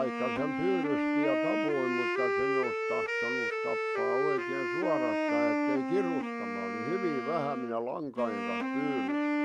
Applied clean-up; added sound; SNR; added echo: none; Wind instrument, woodwind instrument; -3 dB; none.